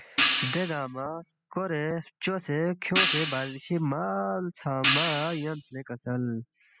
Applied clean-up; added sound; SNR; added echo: classical method spectral subtraction.